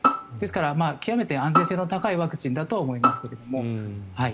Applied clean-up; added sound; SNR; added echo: none; Bowed string instrument; 2 dB; none.